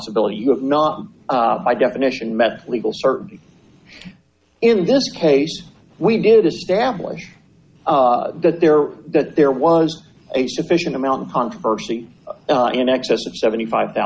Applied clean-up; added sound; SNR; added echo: none; none; none; none.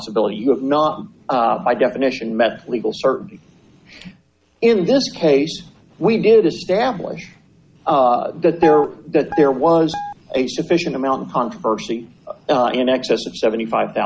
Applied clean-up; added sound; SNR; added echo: none; Guitar; 8 dB; none.